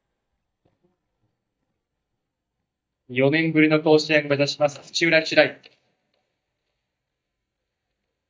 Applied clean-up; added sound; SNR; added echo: neural mask model DeepFilterNet 3.